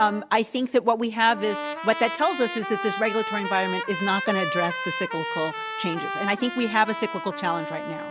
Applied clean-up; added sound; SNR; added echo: none; Trumpet; 6 dB; none.